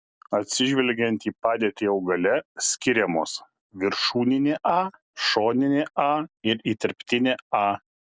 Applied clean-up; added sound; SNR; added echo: none; none; none; none.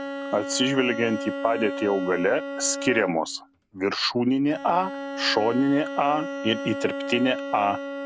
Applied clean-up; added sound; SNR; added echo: none; Bowed string instrument; 8 dB; none.